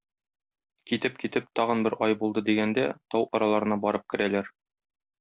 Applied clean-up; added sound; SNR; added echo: none; none; none; none.